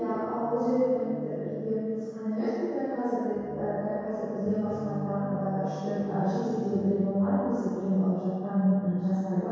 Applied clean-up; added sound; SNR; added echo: none; Guitar; 13 dB; reverberation time 2.0 s.